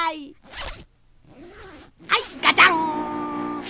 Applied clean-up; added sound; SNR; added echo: none; Zipper (clothing); 17 dB; none.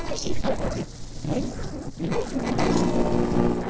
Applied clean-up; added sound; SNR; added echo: neural separator model SepFormer DNS4.